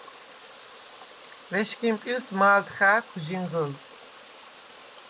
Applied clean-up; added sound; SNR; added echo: none; Water; 17 dB; none.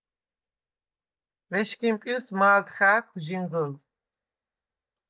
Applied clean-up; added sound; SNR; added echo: neural mask model DeepFilterNet 3.